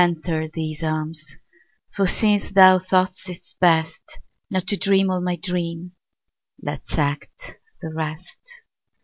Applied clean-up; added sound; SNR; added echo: none; none; none; none.